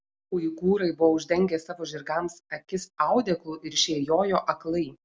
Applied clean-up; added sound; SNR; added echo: none; none; none; none.